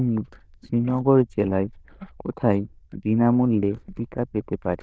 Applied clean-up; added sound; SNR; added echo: neural diffusion model UNIVERSE++.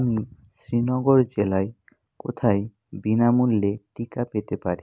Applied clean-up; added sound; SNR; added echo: none; none; none; none.